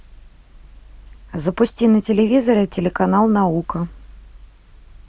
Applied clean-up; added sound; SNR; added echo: none; none; none; none.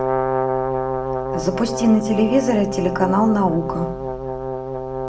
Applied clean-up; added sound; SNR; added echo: none; Brass instrument; 3 dB; reverberation time 0.5 s.